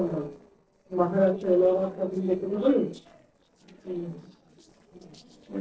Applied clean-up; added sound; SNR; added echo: neural separator model SepFormer DNS4.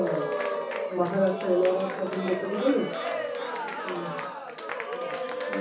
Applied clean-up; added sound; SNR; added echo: none; Cheering; 2 dB; reverberation time 0.7 s.